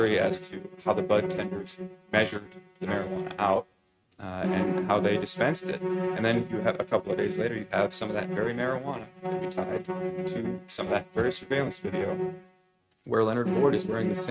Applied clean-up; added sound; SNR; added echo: neural mask model RNNoise.